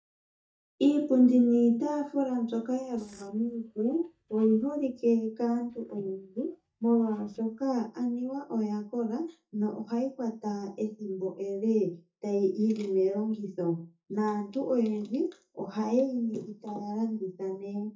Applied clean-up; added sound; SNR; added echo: neural mask model DeepFilterNet 3.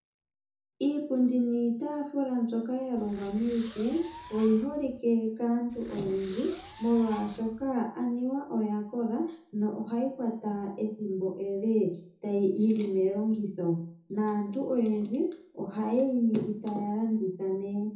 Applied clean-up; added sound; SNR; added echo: none; Fireworks; 14 dB; reverberation time 0.6 s.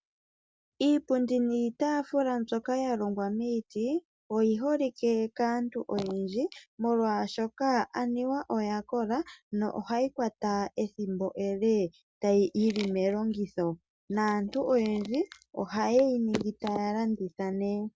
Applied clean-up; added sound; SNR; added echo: none; none; none; none.